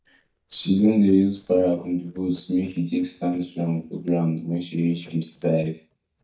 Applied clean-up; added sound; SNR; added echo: neural mask model DeepFilterNet 3.